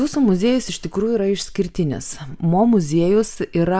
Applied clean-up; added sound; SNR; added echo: none; none; none; none.